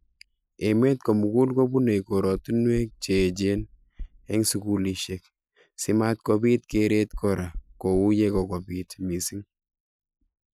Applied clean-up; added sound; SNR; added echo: neural mask model Resemble Enhance denoiser.